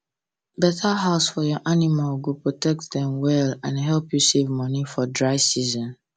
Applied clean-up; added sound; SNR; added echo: none; none; none; none.